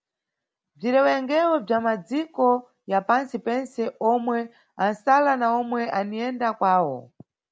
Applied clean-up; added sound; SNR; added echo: none; none; none; none.